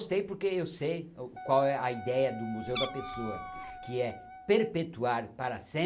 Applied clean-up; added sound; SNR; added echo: none; Meow + Wind instrument, woodwind instrument; 10 dB; none.